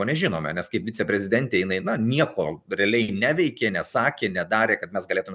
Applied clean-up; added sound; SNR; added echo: none; none; none; none.